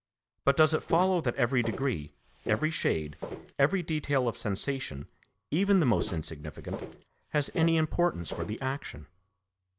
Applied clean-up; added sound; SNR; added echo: none; Walk, footsteps; 12 dB; none.